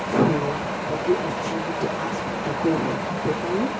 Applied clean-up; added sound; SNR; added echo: none; Wind; 1 dB; reverberation time 0.2 s.